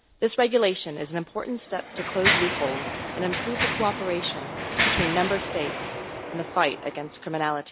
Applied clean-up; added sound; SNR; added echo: none; Mechanisms; 2 dB; none.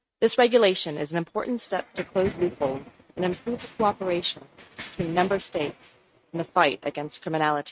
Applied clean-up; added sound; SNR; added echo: neural mask model RNNoise.